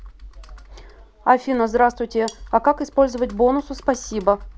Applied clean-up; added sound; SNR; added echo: none; Computer keyboard + Cutlery, silverware; 19 dB; none.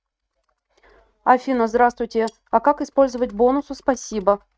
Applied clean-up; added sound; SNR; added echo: neural mask model RNNoise.